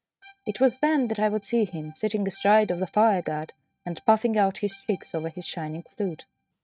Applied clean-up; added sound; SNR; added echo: neural mask model RNNoise.